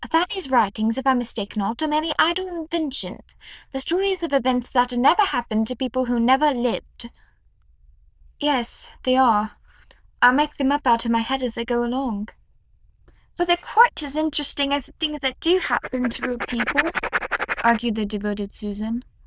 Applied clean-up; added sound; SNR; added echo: neural diffusion model UNIVERSE++.